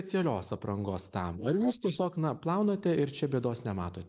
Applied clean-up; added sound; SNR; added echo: neural mask model Resemble Enhance denoiser.